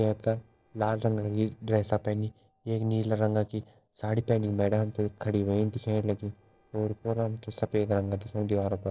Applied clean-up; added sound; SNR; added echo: neural separator model SepFormer DNS4.